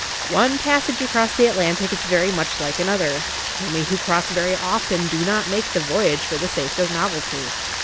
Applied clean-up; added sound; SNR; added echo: none; Rain; 4 dB; none.